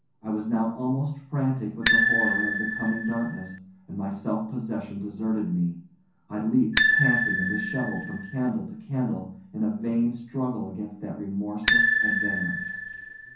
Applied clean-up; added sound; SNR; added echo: none; Bicycle bell; 0 dB; reverberation time 0.6 s.